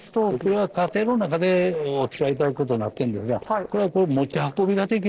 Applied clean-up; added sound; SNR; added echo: neural separator model SepFormer DNS4.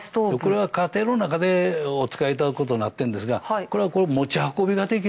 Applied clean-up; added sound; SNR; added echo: none; none; none; none.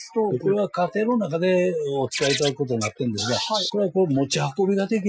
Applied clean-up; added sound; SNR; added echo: classical method Wiener filter.